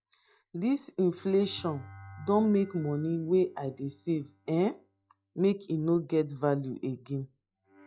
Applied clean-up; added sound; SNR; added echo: classical method log-MMSE.